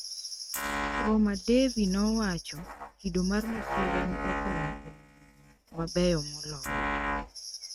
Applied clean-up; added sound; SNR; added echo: neural mask model RNNoise.